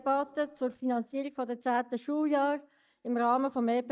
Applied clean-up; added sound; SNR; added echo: neural mask model DeepFilterNet 3.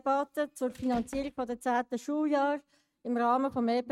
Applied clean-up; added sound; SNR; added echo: neural mask model RNNoise.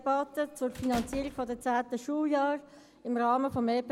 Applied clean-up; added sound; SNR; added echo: none; Squeak / Slam / Human group actions; 18 dB; none.